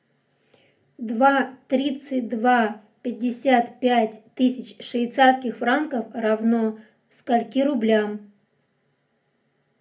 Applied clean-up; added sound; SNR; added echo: none; none; none; reverberation time 0.3 s.